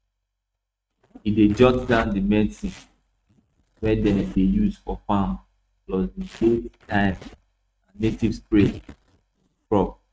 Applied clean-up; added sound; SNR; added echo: neural mask model RNNoise.